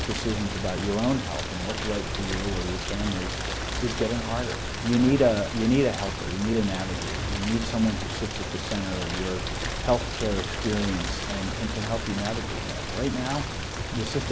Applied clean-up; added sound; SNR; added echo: none; Rain; 3 dB; none.